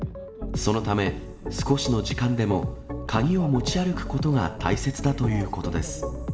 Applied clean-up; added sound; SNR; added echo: none; none; none; reverberation time 3.0 s.